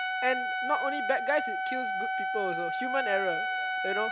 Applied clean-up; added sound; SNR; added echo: none; Trumpet; -2 dB; none.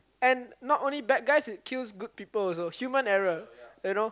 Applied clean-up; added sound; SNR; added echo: none; none; none; none.